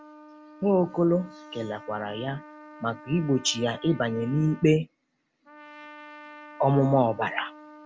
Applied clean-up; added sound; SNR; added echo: none; Trumpet; 20 dB; none.